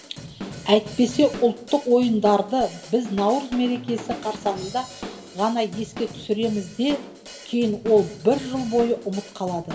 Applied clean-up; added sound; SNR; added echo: none; Drum / Drum kit; 14 dB; reverberation time 0.7 s.